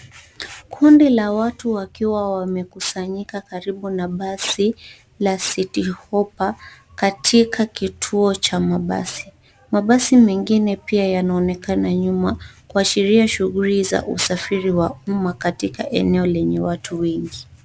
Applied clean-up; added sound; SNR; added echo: none; none; none; none.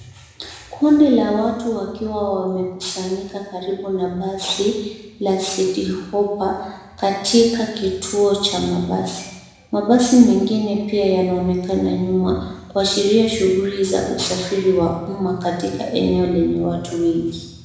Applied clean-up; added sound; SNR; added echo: none; none; none; reverberation time 0.9 s.